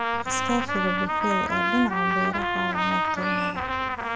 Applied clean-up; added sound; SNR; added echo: none; Trumpet; -4 dB; none.